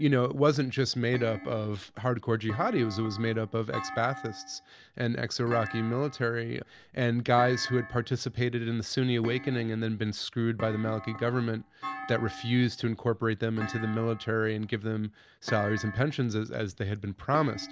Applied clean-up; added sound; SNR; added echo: none; Thump, thud; 15 dB; none.